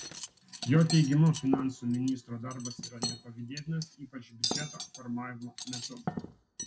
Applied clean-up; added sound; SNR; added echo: none; Cutlery, silverware; 8 dB; none.